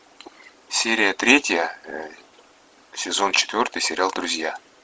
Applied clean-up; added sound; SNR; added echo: none; none; none; none.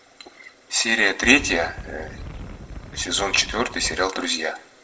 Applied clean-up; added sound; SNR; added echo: none; Wind; 12 dB; reverberation time 0.6 s.